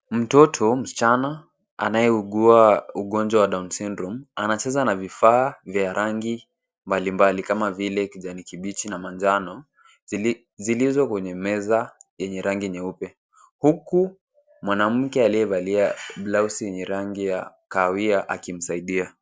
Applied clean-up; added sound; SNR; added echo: none; none; none; none.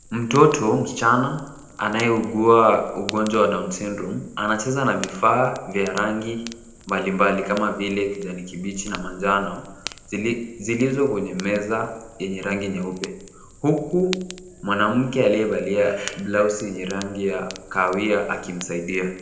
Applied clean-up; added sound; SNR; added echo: none; Fire; 19 dB; reverberation time 0.8 s.